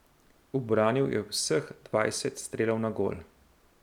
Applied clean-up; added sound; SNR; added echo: none; none; none; none.